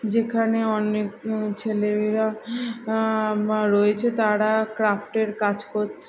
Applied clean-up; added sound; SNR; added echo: none; none; none; none.